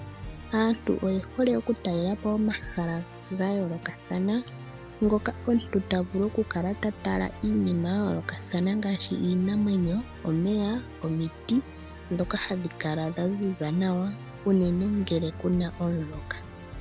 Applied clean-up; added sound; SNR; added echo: none; Musical instrument; 13 dB; none.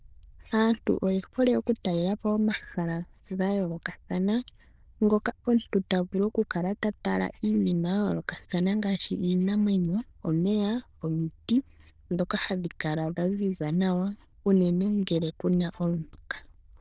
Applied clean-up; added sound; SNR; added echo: neural diffusion model UNIVERSE++.